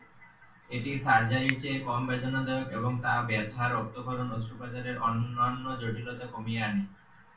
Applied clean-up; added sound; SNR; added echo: none; Finger snapping; 12 dB; reverberation time 0.3 s.